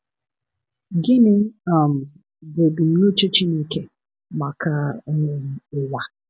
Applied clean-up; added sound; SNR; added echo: none; none; none; none.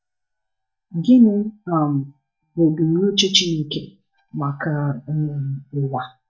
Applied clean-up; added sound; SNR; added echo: neural mask model DeepFilterNet 3.